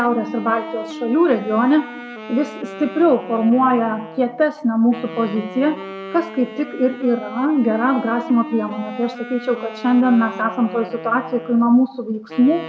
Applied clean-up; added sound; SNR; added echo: none; Wind instrument, woodwind instrument; 14 dB; none.